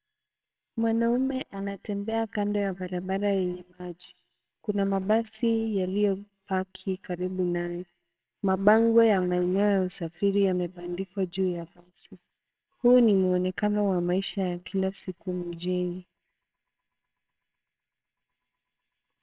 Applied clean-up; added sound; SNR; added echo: neural separator model SepFormer WHAMR!.